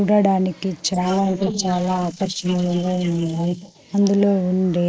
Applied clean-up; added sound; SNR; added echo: neural mask model Resemble Enhance denoiser.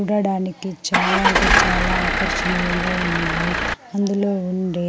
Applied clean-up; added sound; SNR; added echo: none; Engine starting / Car; -4 dB; none.